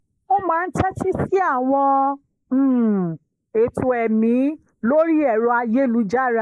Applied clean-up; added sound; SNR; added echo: neural mask model Resemble Enhance denoiser.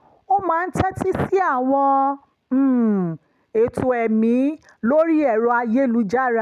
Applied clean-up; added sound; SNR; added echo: none; none; none; none.